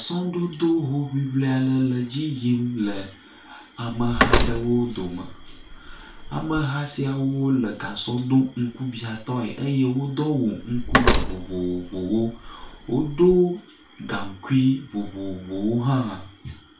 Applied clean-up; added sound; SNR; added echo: none; Slam; 1 dB; reverberation time 0.3 s.